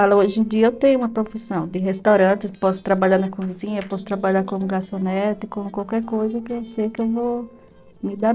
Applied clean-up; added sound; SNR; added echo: neural separator model SepFormer DNS4.